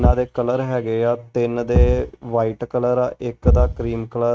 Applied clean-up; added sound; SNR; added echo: neural mask model RNNoise.